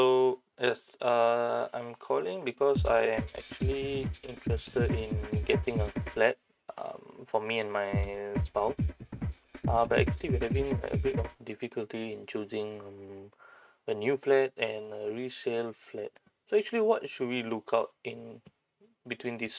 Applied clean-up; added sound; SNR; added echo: neural mask model RNNoise.